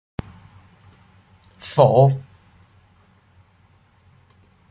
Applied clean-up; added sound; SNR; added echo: none; none; none; none.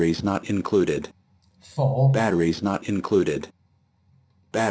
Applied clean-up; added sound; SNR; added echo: none; Breathing; -4 dB; reverberation time 0.5 s.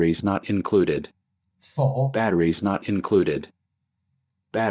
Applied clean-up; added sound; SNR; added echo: neural mask model DeepFilterNet 3.